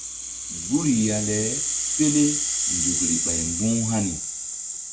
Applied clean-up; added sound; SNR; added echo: none; Rattle (instrument); 0 dB; none.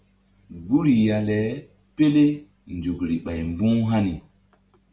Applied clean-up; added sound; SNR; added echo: none; none; none; none.